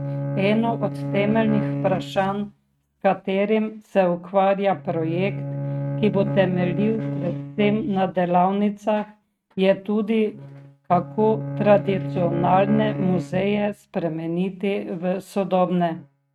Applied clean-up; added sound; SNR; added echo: neural mask model RNNoise.